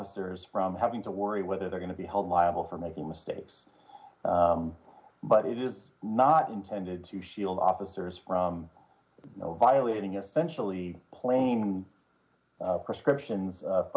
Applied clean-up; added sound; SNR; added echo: none; none; none; none.